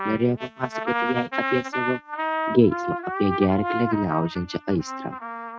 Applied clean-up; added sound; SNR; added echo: neural mask model RNNoise.